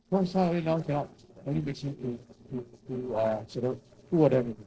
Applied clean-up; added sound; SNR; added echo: neural separator model SepFormer DNS4.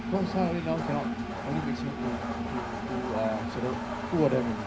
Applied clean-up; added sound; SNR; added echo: none; Engine; 1 dB; reverberation time 0.5 s.